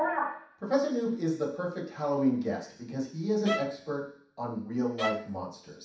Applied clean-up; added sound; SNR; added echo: none; Bowed string instrument; 5 dB; reverberation time 0.7 s.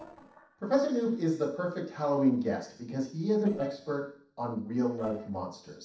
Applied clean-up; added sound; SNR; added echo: neural separator model SepFormer DNS4.